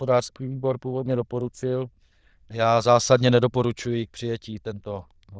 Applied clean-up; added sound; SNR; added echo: neural diffusion model UNIVERSE++.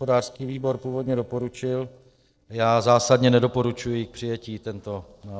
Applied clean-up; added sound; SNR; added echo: neural separator model SepFormer DNS4.